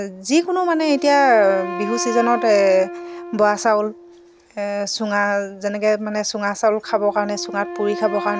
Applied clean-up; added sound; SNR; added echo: none; Wind instrument, woodwind instrument; 12 dB; none.